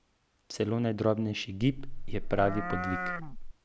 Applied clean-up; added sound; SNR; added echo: none; Livestock, farm animals, working animals; 2 dB; none.